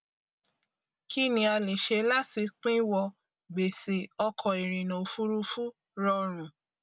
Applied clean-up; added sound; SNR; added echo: none; none; none; none.